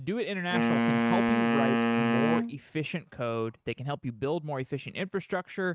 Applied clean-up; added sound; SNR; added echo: neural mask model RNNoise.